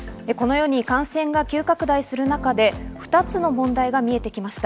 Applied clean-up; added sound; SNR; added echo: none; none; none; none.